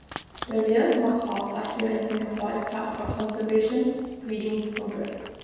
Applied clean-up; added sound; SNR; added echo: none; Cat; 14 dB; reverberation time 1.2 s.